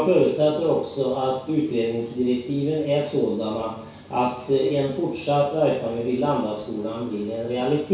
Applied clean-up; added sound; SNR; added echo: none; none; none; reverberation time 0.6 s.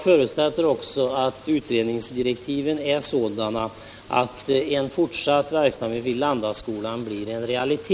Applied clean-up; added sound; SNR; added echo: none; none; none; none.